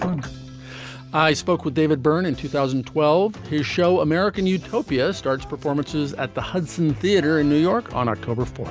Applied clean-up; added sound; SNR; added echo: none; none; none; none.